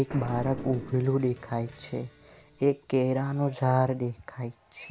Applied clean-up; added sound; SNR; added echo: none; Cheering + Boom; 16 dB; none.